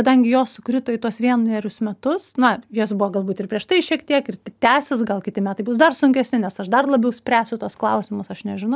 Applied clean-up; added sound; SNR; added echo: none; none; none; none.